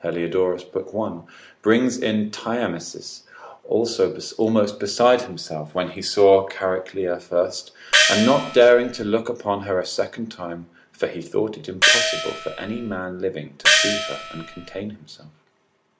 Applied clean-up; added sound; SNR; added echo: none; Gong; -2 dB; none.